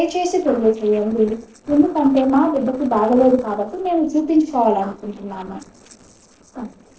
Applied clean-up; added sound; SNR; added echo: neural separator model SepFormer DNS4.